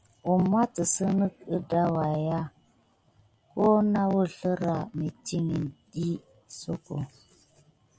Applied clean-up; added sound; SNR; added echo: none; none; none; none.